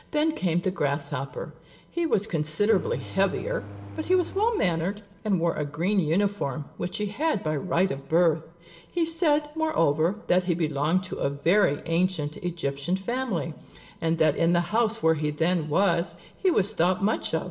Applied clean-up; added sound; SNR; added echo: none; Engine; 16 dB; reverberation time 0.7 s.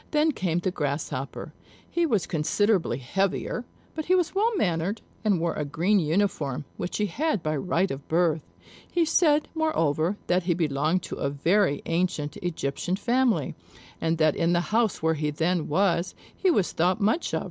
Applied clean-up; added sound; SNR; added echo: none; none; none; none.